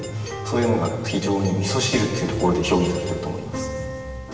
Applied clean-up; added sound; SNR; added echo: none; Doorbell; 16 dB; reverberation time 1.3 s.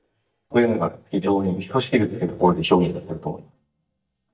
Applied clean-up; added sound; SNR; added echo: neural mask model DeepFilterNet 3.